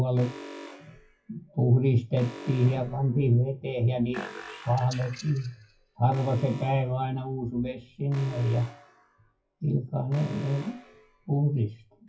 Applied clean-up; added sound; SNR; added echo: classical method WPE with log-MMSE.